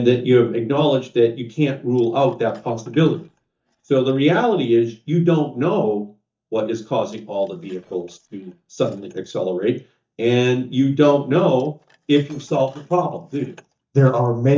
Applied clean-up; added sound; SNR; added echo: neural mask model DeepFilterNet 3.